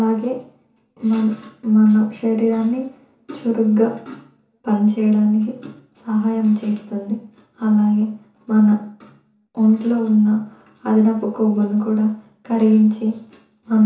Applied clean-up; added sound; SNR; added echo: none; none; none; reverberation time 0.7 s.